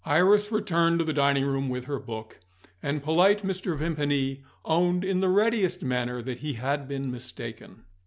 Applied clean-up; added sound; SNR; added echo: none; none; none; none.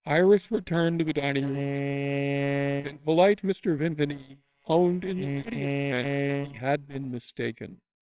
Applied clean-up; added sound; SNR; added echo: neural separator model SepFormer WHAMR!.